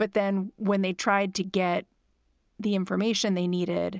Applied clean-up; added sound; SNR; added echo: none; none; none; none.